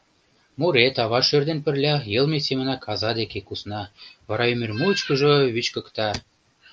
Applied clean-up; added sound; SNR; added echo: none; none; none; none.